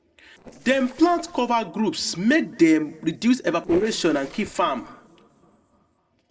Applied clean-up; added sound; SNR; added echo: neural separator model SepFormer DNS4.